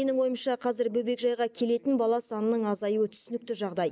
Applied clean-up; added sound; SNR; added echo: none; none; none; none.